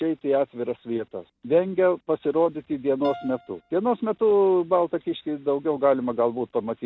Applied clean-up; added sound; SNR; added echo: none; Piano; 19 dB; none.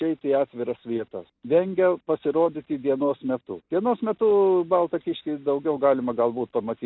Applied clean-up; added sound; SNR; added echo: neural mask model Resemble Enhance denoiser.